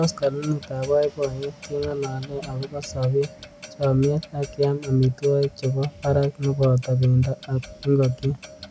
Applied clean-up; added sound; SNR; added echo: none; Clock; 19 dB; none.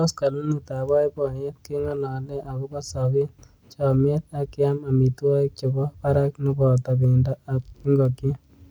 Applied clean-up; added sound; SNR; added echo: none; none; none; none.